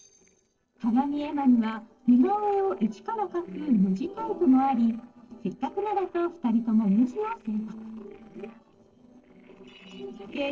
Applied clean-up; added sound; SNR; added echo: neural separator model SepFormer DNS4.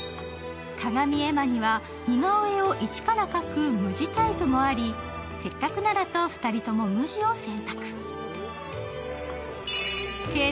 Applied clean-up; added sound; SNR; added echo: none; none; none; none.